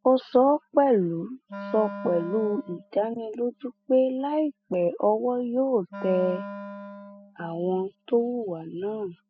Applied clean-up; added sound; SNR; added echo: classical method spectral subtraction.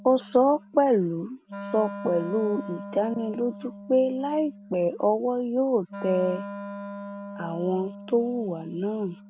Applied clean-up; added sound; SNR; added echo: none; Wind instrument, woodwind instrument; 14 dB; none.